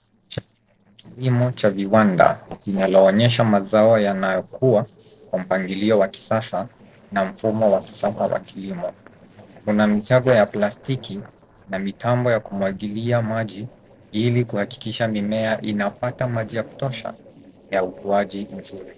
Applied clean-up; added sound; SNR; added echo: neural separator model SepFormer DNS4.